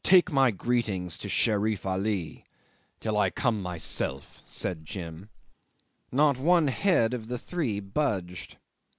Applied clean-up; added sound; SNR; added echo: none; Splash, splatter; 20 dB; none.